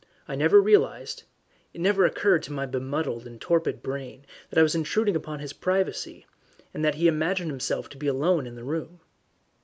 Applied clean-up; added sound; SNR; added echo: none; none; none; none.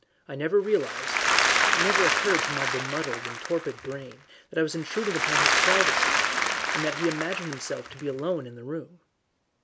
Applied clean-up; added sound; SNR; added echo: none; Applause / Crowd; -4 dB; none.